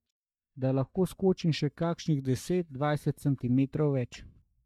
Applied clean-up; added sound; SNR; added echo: neural mask model DeepFilterNet 3.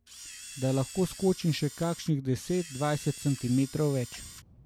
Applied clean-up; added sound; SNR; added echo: none; Camera; 15 dB; none.